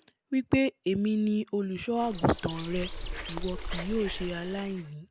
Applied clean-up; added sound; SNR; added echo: none; Bird; 7 dB; none.